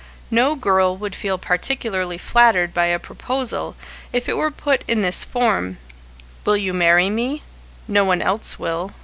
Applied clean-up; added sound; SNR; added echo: none; none; none; none.